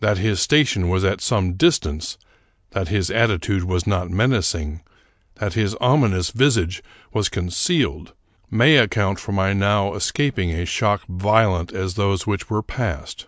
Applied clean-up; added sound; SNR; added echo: none; none; none; none.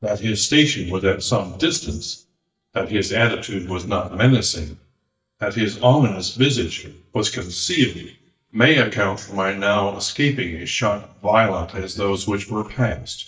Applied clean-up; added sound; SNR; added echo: neural mask model DeepFilterNet 3.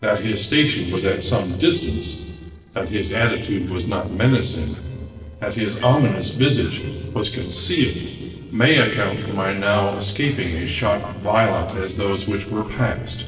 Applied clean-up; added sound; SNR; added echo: neural separator model SepFormer DNS4.